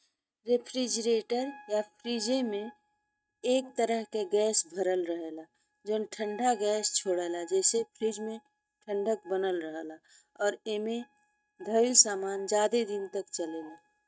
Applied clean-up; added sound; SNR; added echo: neural mask model RNNoise.